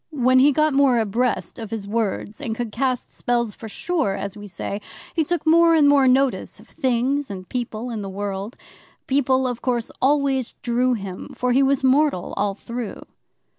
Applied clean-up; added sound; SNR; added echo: none; none; none; none.